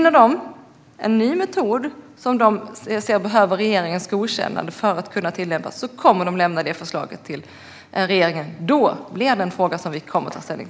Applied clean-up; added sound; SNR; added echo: none; none; none; none.